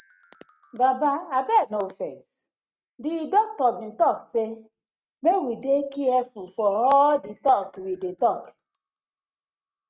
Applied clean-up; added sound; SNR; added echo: neural mask model RNNoise.